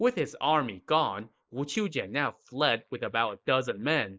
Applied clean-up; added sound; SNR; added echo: neural mask model Resemble Enhance denoiser.